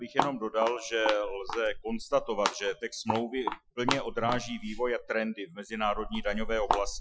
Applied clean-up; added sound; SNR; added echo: classical method Wiener filter.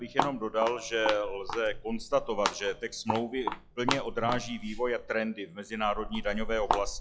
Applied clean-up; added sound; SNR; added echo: classical method log-MMSE.